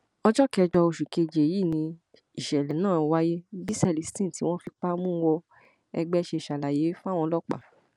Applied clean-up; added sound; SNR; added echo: none; none; none; none.